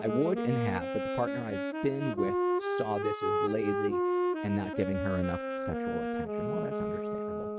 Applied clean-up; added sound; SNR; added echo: neural mask model RNNoise.